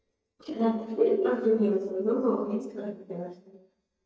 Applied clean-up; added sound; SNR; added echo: neural mask model DeepFilterNet 3.